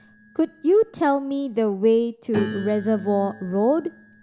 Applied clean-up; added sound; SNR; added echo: none; Piano; 13 dB; none.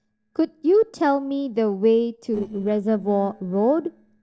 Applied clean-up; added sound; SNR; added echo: neural separator model SepFormer DNS4.